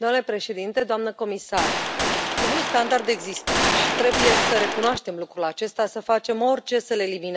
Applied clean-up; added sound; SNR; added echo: none; Gunshot, gunfire; -1 dB; none.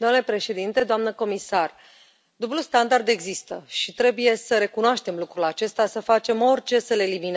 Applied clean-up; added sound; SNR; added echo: none; none; none; none.